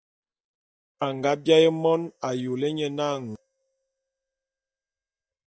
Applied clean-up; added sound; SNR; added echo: neural mask model DeepFilterNet 3.